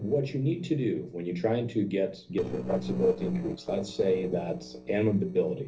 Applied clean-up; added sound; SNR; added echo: neural separator model SepFormer DNS4.